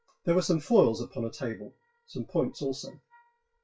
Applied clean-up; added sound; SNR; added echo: classical method WPE with log-MMSE.